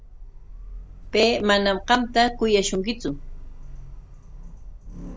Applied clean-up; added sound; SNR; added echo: none; Sliding door; 12 dB; none.